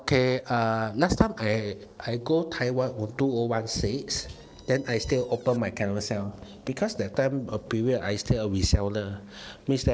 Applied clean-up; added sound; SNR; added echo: neural separator model SepFormer DNS4.